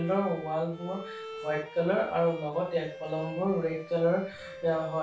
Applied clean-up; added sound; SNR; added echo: none; Bowed string instrument; 14 dB; reverberation time 0.3 s.